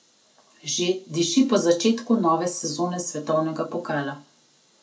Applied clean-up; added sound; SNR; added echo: none; none; none; none.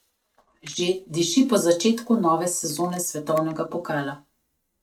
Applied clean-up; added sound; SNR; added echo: neural mask model RNNoise.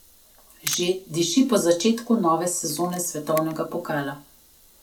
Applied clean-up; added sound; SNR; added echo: none; Camera; 18 dB; none.